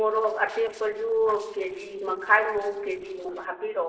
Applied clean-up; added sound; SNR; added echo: neural separator model SepFormer DNS4.